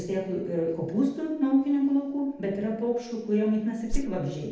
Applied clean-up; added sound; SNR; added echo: none; Whoosh, swoosh, swish; 0 dB; reverberation time 0.8 s.